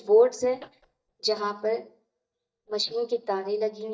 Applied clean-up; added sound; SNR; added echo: neural mask model DeepFilterNet 3.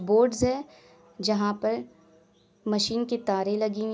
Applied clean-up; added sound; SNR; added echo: none; none; none; none.